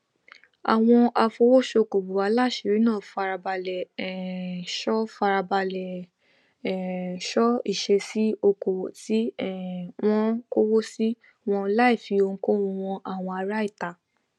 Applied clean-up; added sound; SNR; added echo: none; none; none; none.